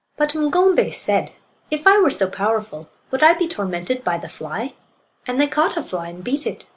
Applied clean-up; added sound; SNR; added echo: none; none; none; none.